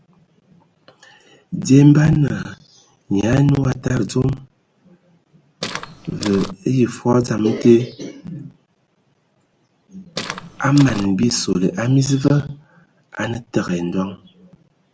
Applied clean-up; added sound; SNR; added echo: none; Walk, footsteps; 10 dB; none.